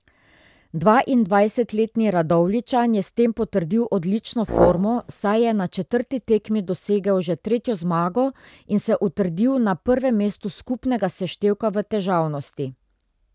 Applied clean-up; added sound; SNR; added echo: none; Brass instrument; 3 dB; none.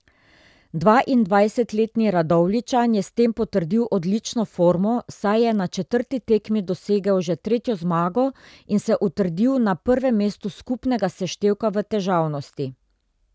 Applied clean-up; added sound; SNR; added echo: none; none; none; none.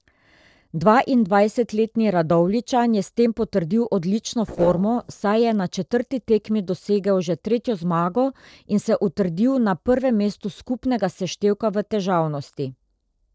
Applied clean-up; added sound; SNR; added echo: neural separator model SepFormer DNS4.